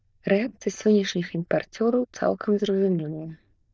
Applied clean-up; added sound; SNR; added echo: neural diffusion model UNIVERSE++.